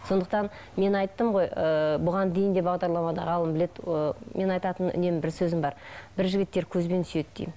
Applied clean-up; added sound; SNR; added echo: none; none; none; none.